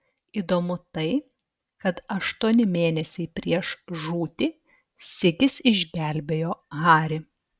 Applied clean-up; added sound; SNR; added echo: none; none; none; none.